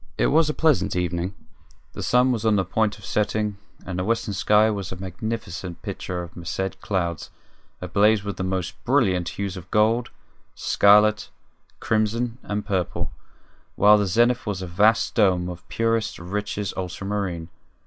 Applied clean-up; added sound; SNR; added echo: none; none; none; none.